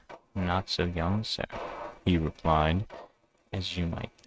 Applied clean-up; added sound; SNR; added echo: neural mask model RNNoise.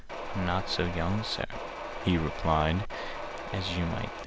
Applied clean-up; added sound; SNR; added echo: none; Mechanisms; 8 dB; none.